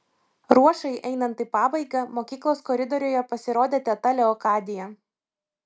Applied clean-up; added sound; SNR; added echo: none; none; none; none.